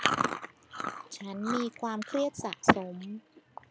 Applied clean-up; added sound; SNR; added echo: none; Chewing, mastication; -4 dB; none.